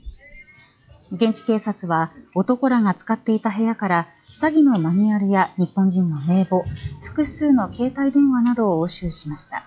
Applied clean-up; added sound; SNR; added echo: classical method log-MMSE.